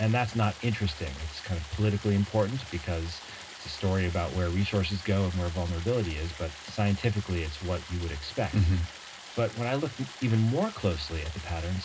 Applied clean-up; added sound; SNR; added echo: none; Stream; 16 dB; reverberation time 0.2 s.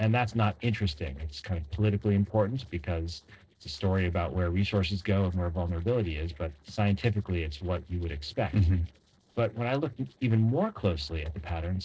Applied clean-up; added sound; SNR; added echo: neural separator model SepFormer DNS4.